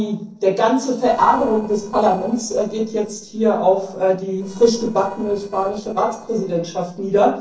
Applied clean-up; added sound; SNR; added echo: neural separator model SepFormer DNS4.